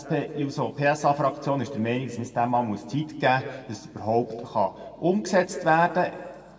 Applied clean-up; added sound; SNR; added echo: none; none; none; reverberation time 1.7 s.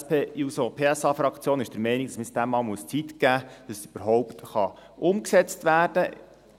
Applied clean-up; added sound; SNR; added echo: none; none; none; none.